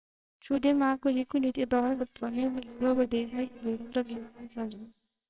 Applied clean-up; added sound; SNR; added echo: neural separator model SepFormer WHAMR!.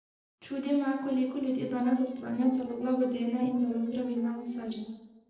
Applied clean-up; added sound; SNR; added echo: neural separator model SepFormer DNS4.